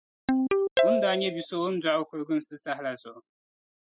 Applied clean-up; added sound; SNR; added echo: classical method spectral subtraction.